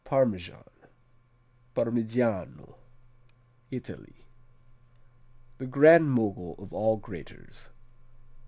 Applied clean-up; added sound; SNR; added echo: none; none; none; none.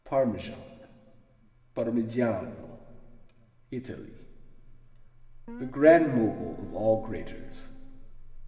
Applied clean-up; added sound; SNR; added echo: none; Guitar; 16 dB; reverberation time 2.1 s.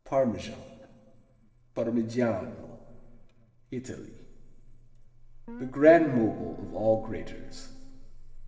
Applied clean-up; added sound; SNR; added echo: neural separator model SepFormer DNS4.